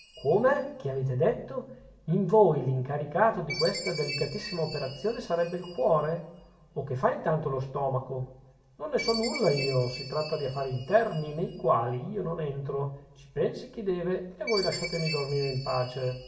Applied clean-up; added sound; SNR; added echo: none; Chime; 13 dB; reverberation time 0.7 s.